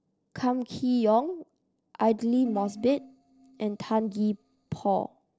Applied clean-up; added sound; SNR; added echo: neural separator model SepFormer DNS4.